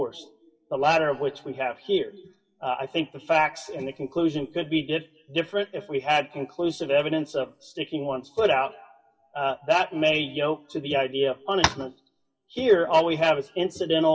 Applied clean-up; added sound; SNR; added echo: classical method WPE with log-MMSE.